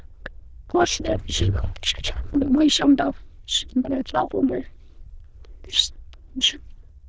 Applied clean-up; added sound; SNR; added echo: neural diffusion model UNIVERSE++.